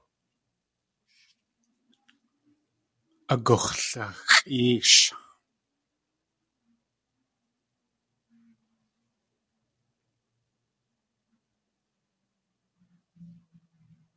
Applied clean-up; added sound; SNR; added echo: none; none; none; none.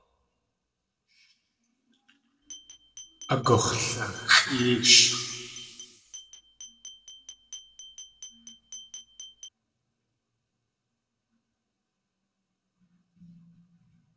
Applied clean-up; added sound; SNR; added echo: none; Glass; 16 dB; reverberation time 1.8 s.